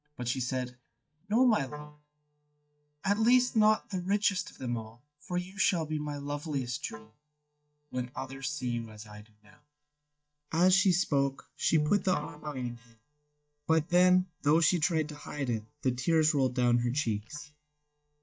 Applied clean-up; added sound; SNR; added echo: neural mask model DeepFilterNet 3.